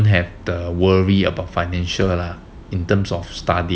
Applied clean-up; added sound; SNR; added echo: none; none; none; none.